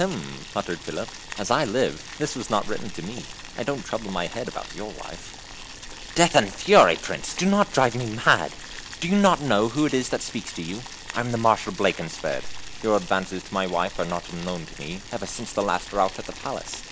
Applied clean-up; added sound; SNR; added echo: none; Boiling; 12 dB; none.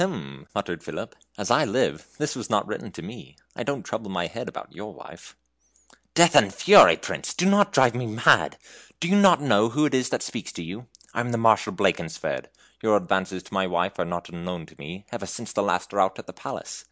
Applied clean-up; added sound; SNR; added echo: none; none; none; none.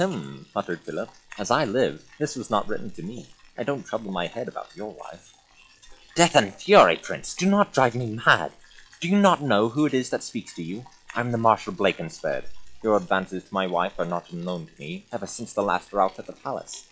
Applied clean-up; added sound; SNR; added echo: classical method log-MMSE.